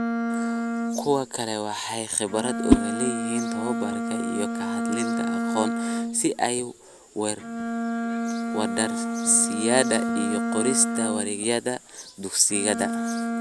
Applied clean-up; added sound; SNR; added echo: none; Whoosh, swoosh, swish + Bowed string instrument; 0 dB; none.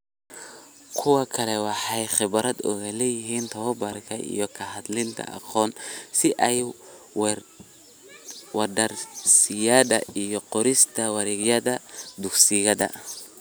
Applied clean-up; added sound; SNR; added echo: none; none; none; none.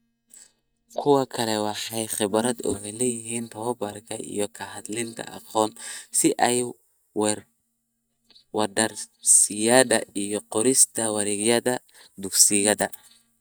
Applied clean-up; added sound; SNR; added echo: neural mask model DeepFilterNet 3.